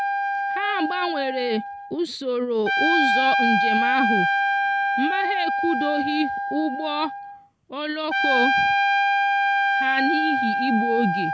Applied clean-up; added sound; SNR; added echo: none; Trumpet; -4 dB; none.